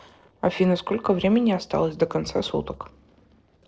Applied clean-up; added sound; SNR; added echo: neural separator model SepFormer DNS4.